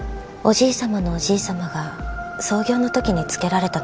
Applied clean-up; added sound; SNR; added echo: none; none; none; none.